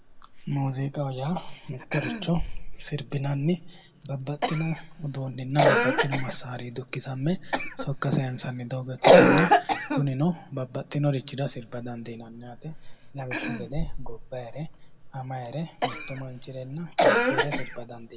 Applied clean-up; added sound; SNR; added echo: none; Cough; -3 dB; reverberation time 2.2 s.